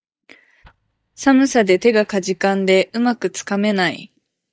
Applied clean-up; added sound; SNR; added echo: neural mask model DeepFilterNet 3.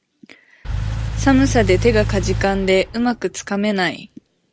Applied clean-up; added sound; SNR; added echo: none; Engine / Car; 5 dB; none.